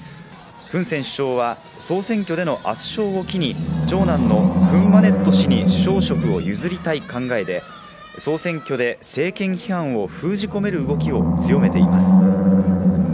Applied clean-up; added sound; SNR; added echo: none; Animal; -4 dB; none.